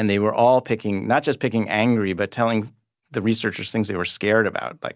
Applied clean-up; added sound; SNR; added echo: none; none; none; none.